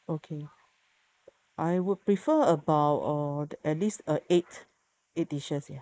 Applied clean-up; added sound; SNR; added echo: neural mask model Resemble Enhance denoiser.